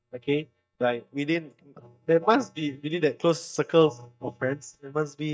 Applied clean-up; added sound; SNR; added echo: neural mask model DeepFilterNet 3.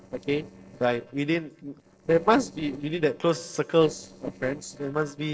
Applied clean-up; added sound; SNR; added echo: neural separator model SepFormer DNS4.